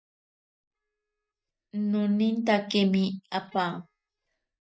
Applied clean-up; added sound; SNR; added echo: neural mask model DeepFilterNet 3.